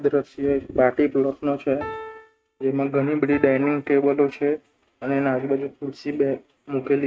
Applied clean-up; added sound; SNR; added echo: neural mask model RNNoise.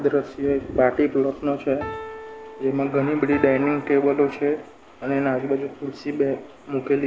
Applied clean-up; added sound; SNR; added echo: none; Piano; 14 dB; none.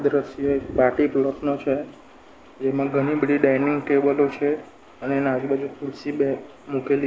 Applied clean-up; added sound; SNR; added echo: none; none; none; none.